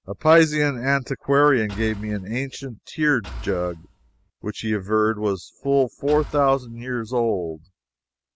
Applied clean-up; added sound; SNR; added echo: none; Engine / Car; 15 dB; none.